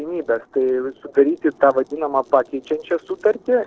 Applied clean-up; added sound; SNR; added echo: neural separator model SepFormer DNS4.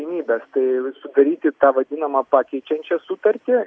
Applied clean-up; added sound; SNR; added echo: none; none; none; none.